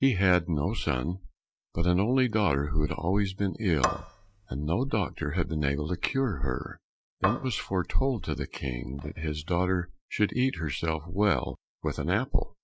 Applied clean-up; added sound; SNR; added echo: neural mask model DeepFilterNet 3.